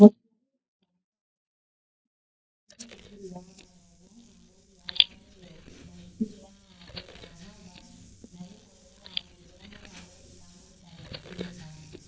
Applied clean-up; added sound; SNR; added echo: neural mask model DeepFilterNet 3.